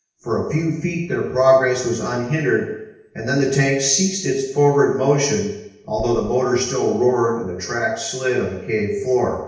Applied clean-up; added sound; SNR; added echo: none; Run; 15 dB; reverberation time 0.9 s.